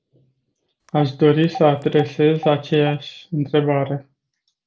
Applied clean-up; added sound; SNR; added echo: none; Telephone; 16 dB; none.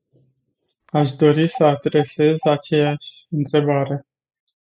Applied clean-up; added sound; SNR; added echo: classical method spectral subtraction.